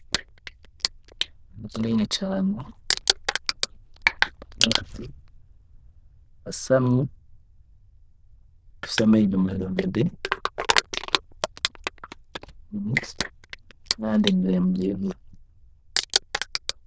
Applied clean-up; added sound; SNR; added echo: neural diffusion model UNIVERSE++.